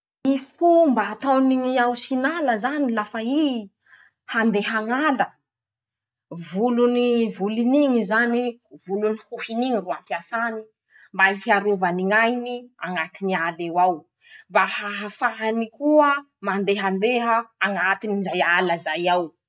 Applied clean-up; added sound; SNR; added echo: none; none; none; none.